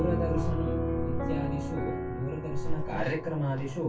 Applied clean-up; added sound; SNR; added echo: none; Piano; 1 dB; reverberation time 0.2 s.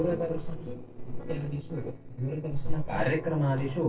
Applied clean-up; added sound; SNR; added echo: neural separator model SepFormer DNS4.